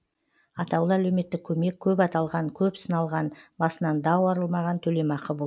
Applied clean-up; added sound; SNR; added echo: none; none; none; none.